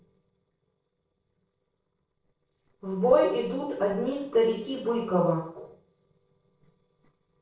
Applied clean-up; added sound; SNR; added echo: neural separator model SepFormer DNS4.